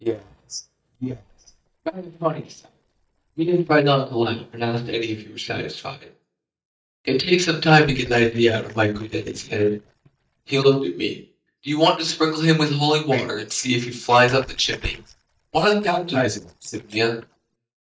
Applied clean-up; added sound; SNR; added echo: neural mask model DeepFilterNet 3.